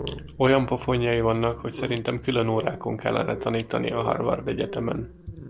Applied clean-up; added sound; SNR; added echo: none; Growling; 14 dB; none.